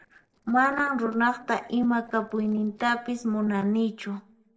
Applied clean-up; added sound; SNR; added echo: neural separator model SepFormer DNS4.